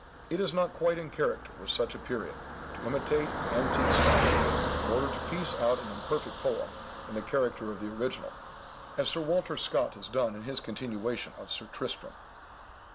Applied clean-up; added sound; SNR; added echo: none; Car passing by; 2 dB; none.